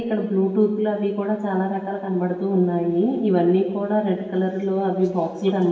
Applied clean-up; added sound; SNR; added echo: none; none; none; reverberation time 1.2 s.